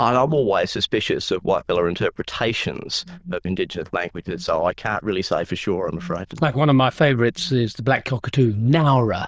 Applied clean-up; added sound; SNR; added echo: neural diffusion model UNIVERSE++.